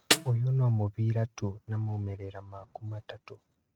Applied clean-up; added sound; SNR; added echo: neural mask model RNNoise.